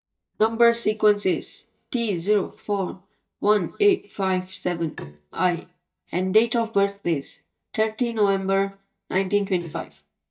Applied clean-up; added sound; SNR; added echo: neural mask model DeepFilterNet 3.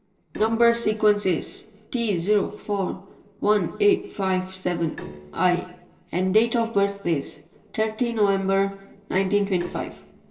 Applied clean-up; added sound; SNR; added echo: neural separator model SepFormer DNS4.